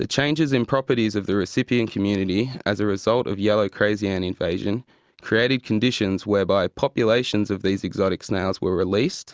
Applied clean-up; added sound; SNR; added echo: none; none; none; none.